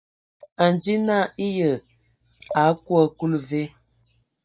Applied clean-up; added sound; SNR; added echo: neural mask model DeepFilterNet 3.